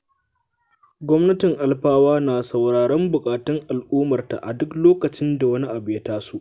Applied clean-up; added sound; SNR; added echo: none; none; none; none.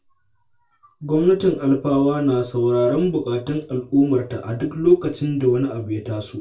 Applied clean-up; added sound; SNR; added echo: none; none; none; reverberation time 0.2 s.